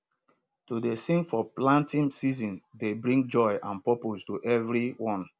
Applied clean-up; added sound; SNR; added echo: none; none; none; none.